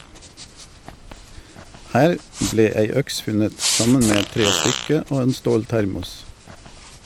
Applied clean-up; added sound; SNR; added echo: none; Fart; 7 dB; none.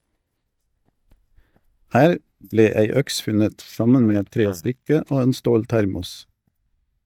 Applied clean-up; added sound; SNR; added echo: neural mask model DeepFilterNet 3.